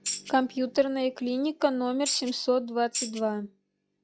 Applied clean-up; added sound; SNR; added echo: classical method log-MMSE.